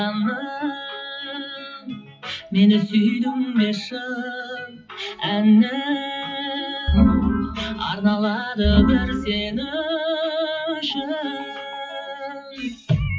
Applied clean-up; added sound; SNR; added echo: classical method WPE with log-MMSE.